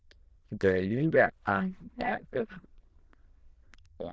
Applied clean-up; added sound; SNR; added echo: neural diffusion model UNIVERSE++.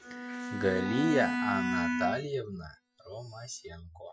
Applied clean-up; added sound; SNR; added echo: classical method Wiener filter.